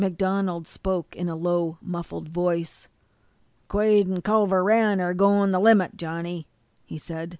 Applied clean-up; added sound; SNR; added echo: none; none; none; none.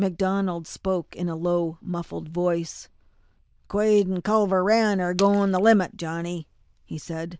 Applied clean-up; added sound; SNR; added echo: neural diffusion model UNIVERSE++.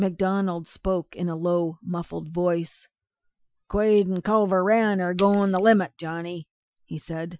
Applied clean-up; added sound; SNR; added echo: classical method Wiener filter.